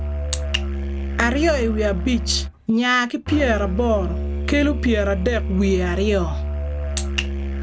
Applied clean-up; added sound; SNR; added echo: none; Musical instrument; 2 dB; none.